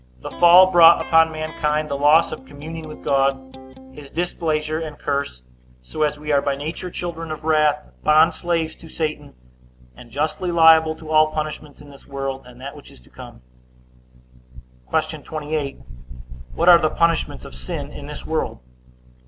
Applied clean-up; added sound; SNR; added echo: none; Electric guitar; 16 dB; none.